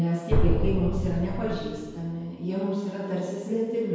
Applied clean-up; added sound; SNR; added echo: none; Drum; -1 dB; reverberation time 1.2 s.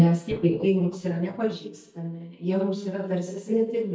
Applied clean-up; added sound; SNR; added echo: neural mask model DeepFilterNet 3.